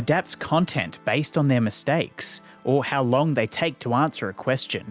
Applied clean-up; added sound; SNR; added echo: none; none; none; none.